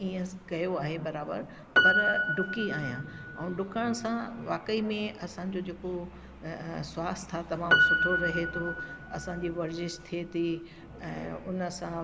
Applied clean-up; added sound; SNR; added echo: none; Piano; -1 dB; none.